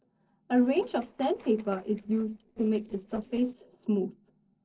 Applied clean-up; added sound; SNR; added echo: neural separator model SepFormer DNS4.